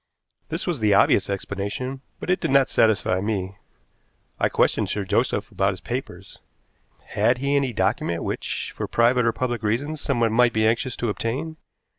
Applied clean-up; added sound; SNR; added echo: none; none; none; none.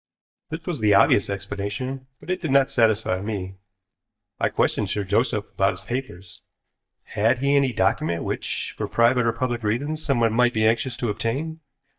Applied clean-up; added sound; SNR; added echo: neural mask model DeepFilterNet 3.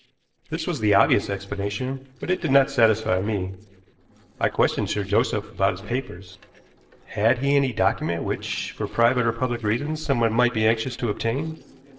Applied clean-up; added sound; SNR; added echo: neural separator model SepFormer DNS4.